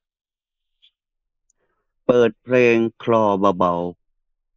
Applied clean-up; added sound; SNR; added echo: neural mask model Resemble Enhance denoiser.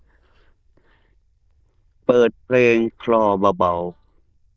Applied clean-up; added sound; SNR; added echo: neural diffusion model UNIVERSE++.